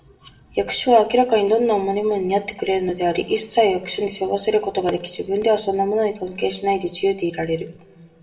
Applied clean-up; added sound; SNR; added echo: none; none; none; reverberation time 1.3 s.